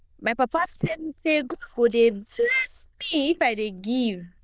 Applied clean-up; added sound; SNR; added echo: neural diffusion model UNIVERSE++.